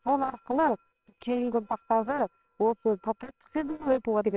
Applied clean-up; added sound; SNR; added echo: neural separator model SepFormer WHAMR!.